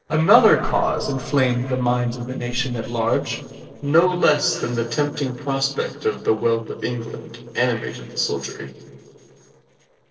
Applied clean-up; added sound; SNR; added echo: neural separator model SepFormer DNS4.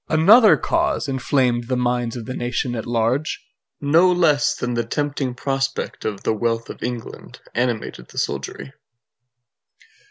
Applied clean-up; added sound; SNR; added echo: none; none; none; none.